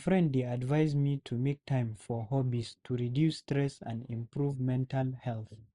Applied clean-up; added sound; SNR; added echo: neural mask model Resemble Enhance denoiser.